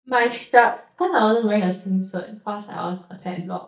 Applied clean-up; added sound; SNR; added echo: neural mask model DeepFilterNet 3.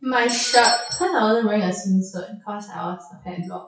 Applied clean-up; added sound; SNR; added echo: classical method WPE with log-MMSE.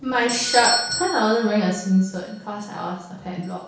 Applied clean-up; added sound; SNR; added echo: none; Doorbell; 8 dB; reverberation time 0.6 s.